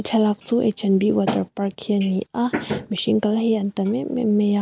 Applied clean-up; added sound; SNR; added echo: none; none; none; none.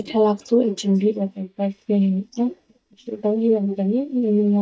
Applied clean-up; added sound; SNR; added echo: neural mask model DeepFilterNet 3.